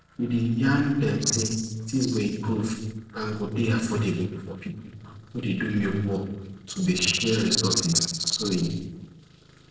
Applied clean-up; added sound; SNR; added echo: neural separator model SepFormer DNS4.